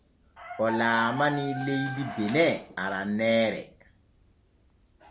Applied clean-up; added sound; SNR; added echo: none; Chicken, rooster; 11 dB; none.